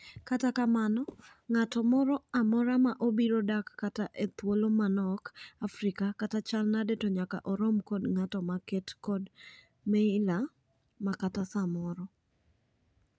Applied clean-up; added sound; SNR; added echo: none; none; none; none.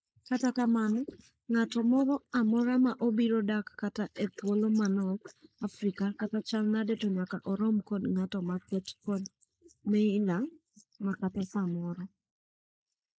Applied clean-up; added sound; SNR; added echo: neural mask model Resemble Enhance denoiser.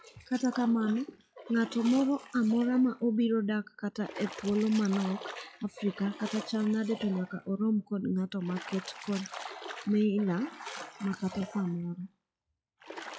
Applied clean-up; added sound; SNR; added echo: classical method log-MMSE.